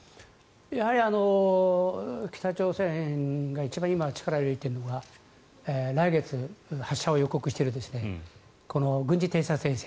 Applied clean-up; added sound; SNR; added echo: none; none; none; none.